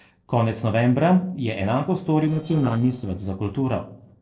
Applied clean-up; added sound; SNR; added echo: neural separator model SepFormer DNS4.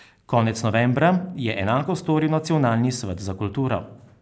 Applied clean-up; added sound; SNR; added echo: none; none; none; none.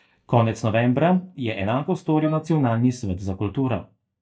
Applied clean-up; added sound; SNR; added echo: neural mask model DeepFilterNet 3.